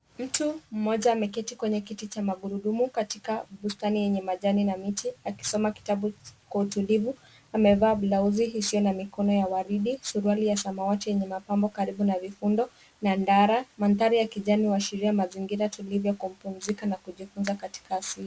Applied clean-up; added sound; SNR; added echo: none; none; none; none.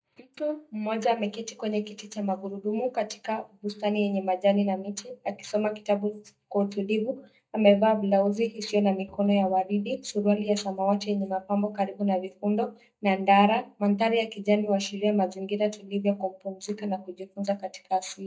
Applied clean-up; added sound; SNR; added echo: neural mask model DeepFilterNet 3.